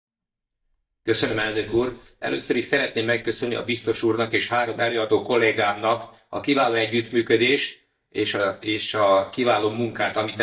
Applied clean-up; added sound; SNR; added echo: neural mask model DeepFilterNet 3.